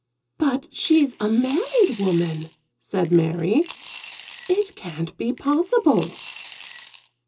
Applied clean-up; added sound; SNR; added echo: none; Coin (dropping) / Glass; 12 dB; reverberation time 0.2 s.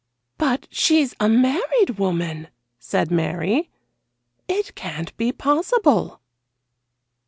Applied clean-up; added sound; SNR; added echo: none; none; none; none.